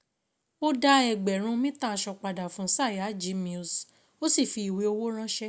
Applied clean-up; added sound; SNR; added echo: none; none; none; none.